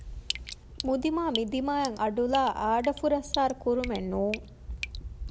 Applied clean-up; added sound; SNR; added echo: none; Drip; 12 dB; none.